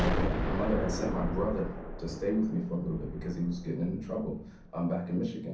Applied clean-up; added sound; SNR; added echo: none; Explosion; 3 dB; reverberation time 0.6 s.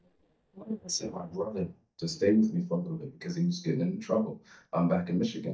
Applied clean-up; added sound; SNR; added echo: neural mask model DeepFilterNet 3.